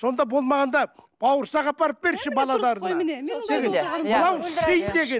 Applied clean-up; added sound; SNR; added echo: none; none; none; none.